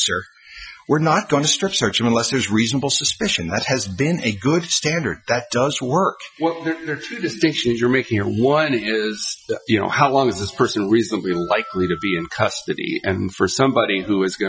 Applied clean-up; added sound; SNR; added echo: classical method Wiener filter.